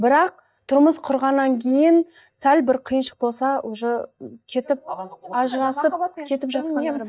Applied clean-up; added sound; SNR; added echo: neural mask model DeepFilterNet 3.